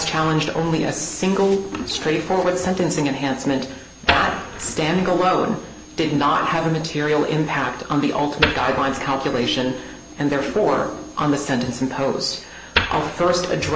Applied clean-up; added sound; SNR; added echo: none; Wood; 10 dB; none.